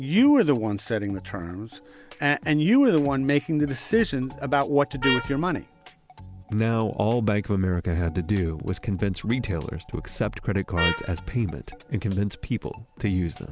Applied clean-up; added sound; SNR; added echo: none; Trumpet; 8 dB; none.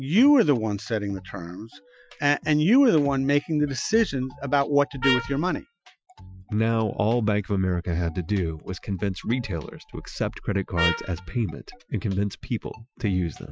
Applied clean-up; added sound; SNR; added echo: classical method Wiener filter.